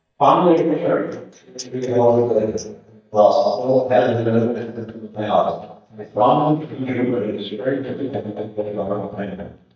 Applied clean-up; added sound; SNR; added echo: neural mask model DeepFilterNet 3.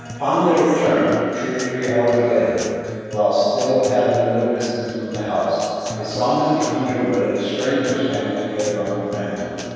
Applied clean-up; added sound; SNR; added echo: none; Acoustic guitar; 13 dB; reverberation time 2.2 s.